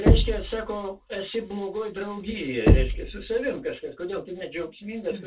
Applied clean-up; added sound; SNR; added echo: none; Knock; -5 dB; reverberation time 0.2 s.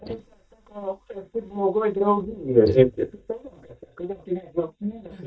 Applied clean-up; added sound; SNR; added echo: neural mask model DeepFilterNet 3.